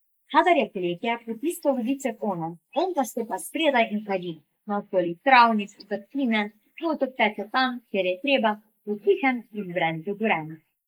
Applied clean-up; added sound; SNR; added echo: neural mask model Resemble Enhance denoiser.